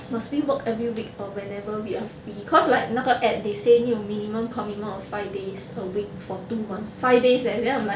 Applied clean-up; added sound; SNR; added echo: none; none; none; none.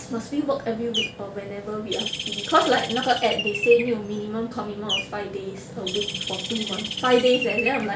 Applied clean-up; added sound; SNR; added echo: none; Bird; 7 dB; none.